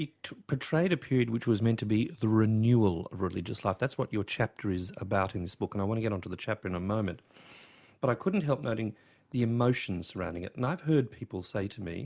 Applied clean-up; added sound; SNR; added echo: none; none; none; none.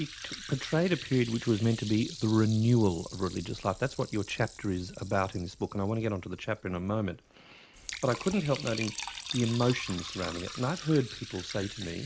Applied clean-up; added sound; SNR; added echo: none; Liquid; 13 dB; none.